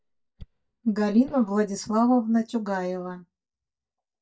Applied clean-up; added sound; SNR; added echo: neural mask model DeepFilterNet 3.